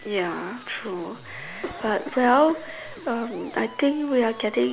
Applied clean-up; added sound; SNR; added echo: none; Musical instrument + Cough; 17 dB; none.